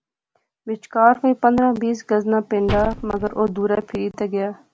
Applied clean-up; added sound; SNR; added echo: none; Slam; 9 dB; none.